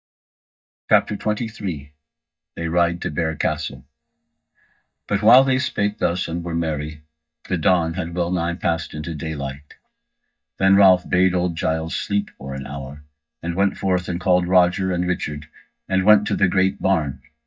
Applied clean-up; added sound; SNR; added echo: neural mask model DeepFilterNet 3.